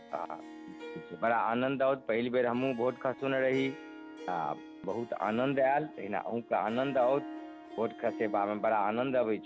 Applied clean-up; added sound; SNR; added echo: none; Harp; 14 dB; none.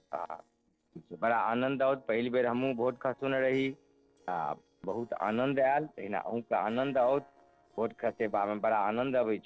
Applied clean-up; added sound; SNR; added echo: neural separator model SepFormer DNS4.